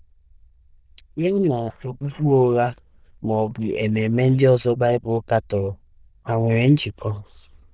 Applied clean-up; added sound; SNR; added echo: neural diffusion model UNIVERSE++.